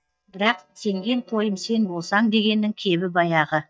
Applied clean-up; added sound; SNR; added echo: neural mask model DeepFilterNet 3.